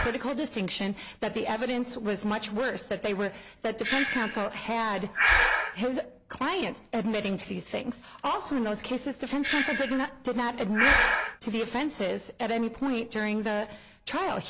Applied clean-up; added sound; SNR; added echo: none; Breathing; 2 dB; none.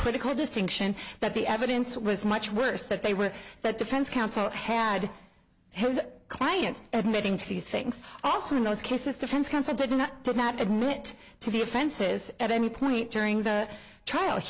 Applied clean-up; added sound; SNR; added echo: none; none; none; none.